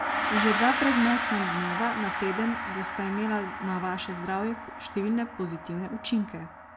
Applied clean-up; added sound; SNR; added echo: none; Gong; 2 dB; none.